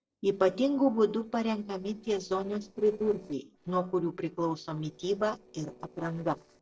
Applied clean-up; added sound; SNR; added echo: neural separator model SepFormer DNS4.